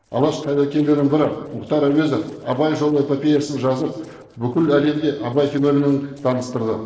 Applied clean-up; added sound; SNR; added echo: neural separator model SepFormer DNS4.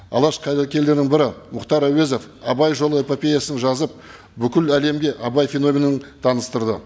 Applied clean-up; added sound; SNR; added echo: none; none; none; none.